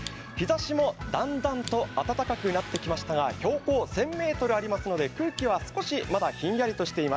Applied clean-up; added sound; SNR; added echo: none; Fire + Motorcycle; 19 dB; none.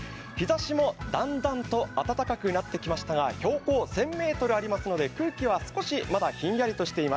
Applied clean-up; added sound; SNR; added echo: none; none; none; none.